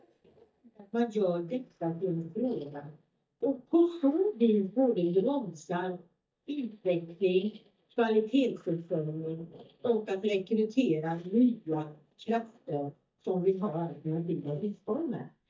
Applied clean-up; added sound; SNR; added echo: neural mask model DeepFilterNet 3.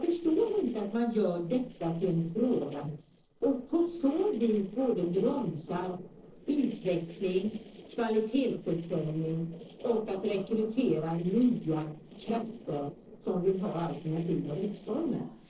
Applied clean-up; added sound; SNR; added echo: neural separator model SepFormer DNS4.